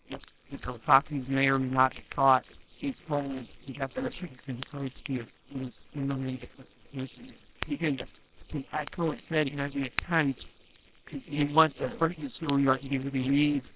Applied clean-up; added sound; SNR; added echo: neural separator model SepFormer WHAMR!.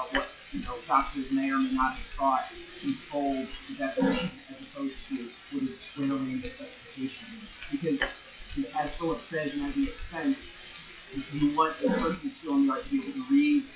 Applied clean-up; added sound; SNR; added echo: classical method WPE with log-MMSE.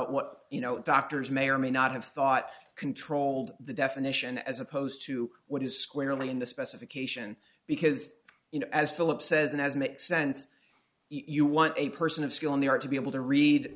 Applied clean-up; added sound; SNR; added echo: none; none; none; none.